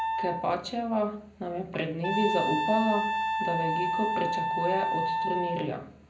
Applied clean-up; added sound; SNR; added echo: none; Wind instrument, woodwind instrument; 0 dB; reverberation time 0.5 s.